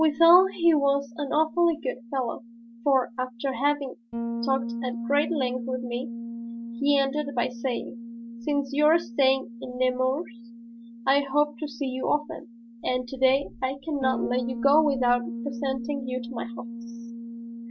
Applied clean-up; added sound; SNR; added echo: none; Bass guitar; 10 dB; none.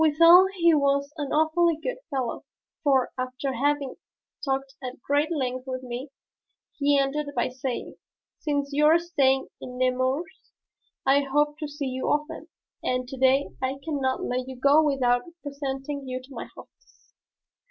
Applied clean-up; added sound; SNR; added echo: none; none; none; none.